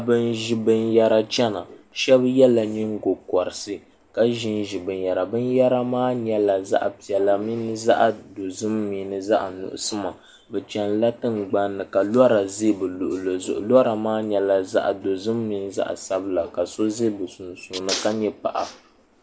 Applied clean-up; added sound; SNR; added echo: none; none; none; none.